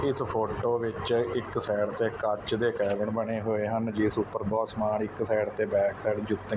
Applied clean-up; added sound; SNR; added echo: none; none; none; none.